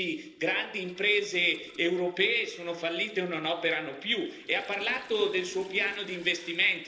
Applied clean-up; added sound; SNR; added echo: neural separator model SepFormer DNS4.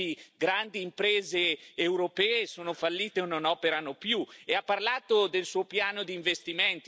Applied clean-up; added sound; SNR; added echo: none; none; none; none.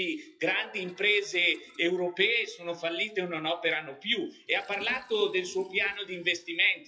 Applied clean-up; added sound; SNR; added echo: classical method WPE with log-MMSE.